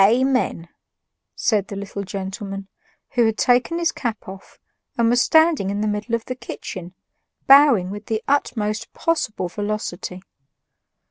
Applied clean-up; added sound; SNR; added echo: none; none; none; none.